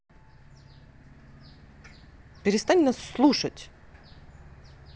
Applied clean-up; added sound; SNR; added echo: none; none; none; none.